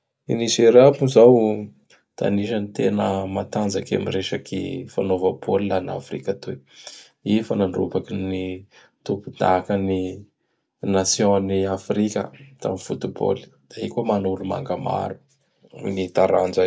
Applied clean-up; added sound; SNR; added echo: none; none; none; none.